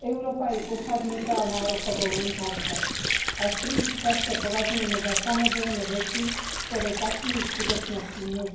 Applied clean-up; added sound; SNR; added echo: none; Sink (filling or washing) / Water; 1 dB; reverberation time 0.9 s.